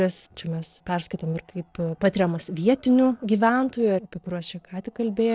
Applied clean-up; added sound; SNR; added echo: neural separator model SepFormer DNS4.